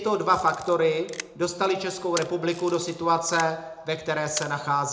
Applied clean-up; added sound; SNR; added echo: none; Camera; 16 dB; reverberation time 0.5 s.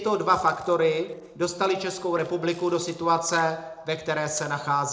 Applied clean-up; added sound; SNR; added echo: neural separator model SepFormer DNS4.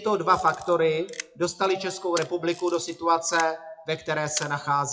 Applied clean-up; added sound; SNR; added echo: classical method WPE with log-MMSE.